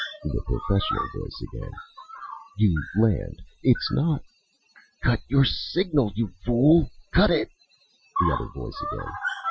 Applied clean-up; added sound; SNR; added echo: classical method Wiener filter.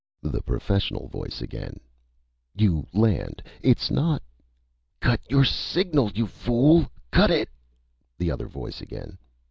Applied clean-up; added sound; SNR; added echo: none; none; none; none.